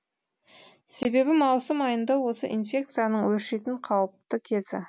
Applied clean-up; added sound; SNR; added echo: none; none; none; none.